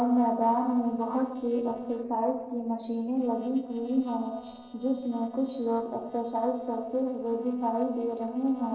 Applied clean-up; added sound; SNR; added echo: neural separator model SepFormer DNS4.